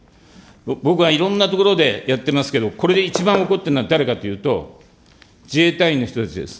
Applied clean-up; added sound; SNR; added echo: none; none; none; none.